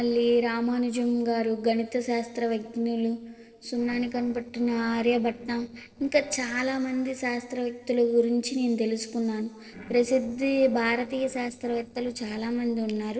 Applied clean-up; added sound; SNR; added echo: neural separator model SepFormer DNS4.